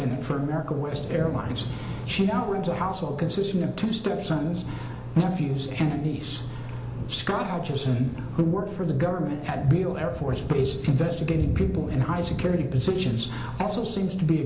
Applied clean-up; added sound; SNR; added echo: none; Thunder / Rain; 10 dB; reverberation time 0.9 s.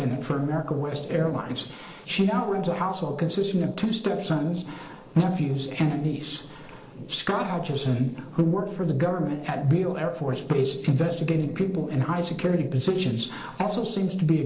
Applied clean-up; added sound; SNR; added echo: neural separator model SepFormer DNS4.